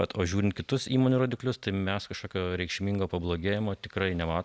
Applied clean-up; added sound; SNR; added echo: none; none; none; none.